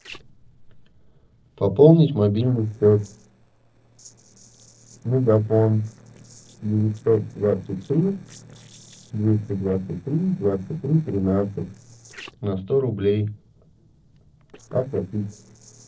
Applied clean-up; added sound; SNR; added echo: neural separator model SepFormer DNS4.